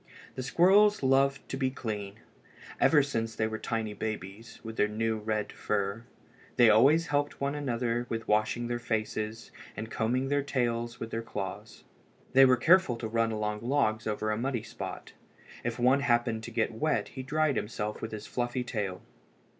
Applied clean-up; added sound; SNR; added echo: none; none; none; none.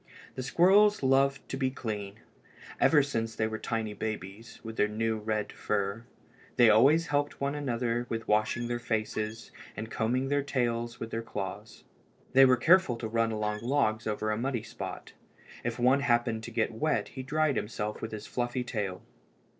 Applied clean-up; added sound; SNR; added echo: neural separator model SepFormer DNS4.